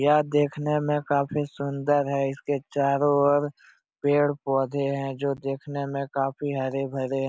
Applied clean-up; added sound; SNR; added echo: none; none; none; none.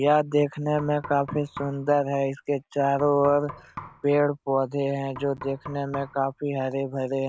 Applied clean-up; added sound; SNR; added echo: none; Knock; 19 dB; none.